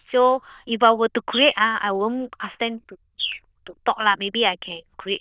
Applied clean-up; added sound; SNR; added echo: neural diffusion model UNIVERSE++.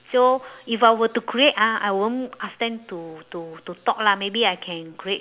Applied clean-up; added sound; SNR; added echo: none; none; none; none.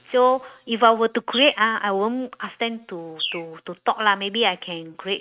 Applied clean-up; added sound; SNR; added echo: neural mask model RNNoise.